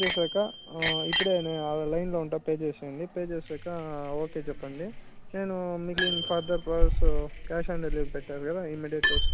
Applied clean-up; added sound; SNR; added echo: none; Bicycle bell; -3 dB; none.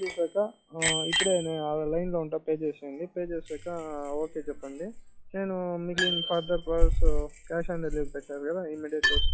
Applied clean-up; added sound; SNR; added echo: classical method log-MMSE.